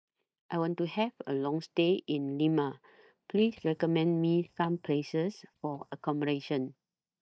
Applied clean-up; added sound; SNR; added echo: neural mask model DeepFilterNet 3.